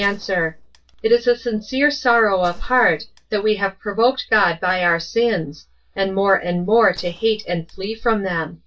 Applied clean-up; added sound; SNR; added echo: none; Gunshot, gunfire; 20 dB; reverberation time 0.2 s.